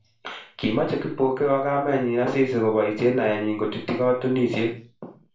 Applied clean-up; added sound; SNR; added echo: none; none; none; reverberation time 0.3 s.